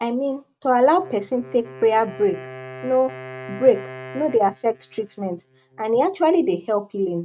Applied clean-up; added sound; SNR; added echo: neural mask model RNNoise.